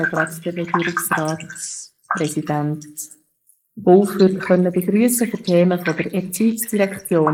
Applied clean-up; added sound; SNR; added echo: neural mask model Resemble Enhance denoiser.